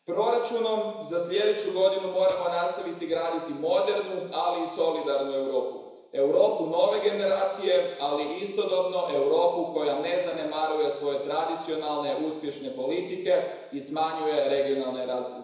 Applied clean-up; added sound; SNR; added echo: none; none; none; reverberation time 1.0 s.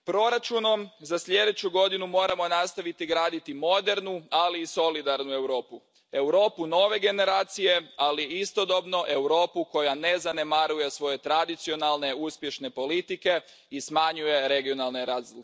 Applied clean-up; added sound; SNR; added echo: none; none; none; none.